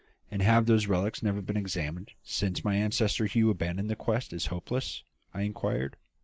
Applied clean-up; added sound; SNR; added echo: neural mask model Resemble Enhance denoiser.